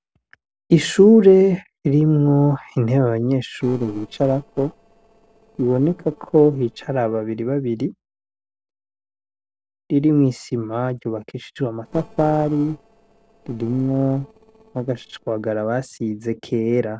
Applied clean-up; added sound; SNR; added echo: neural separator model SepFormer DNS4.